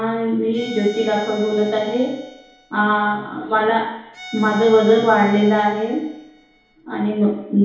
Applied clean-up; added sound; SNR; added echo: none; Bowed string instrument; 19 dB; reverberation time 2.2 s.